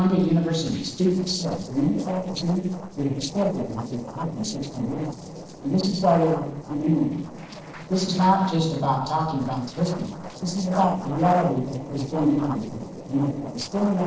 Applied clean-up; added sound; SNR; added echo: neural separator model SepFormer DNS4.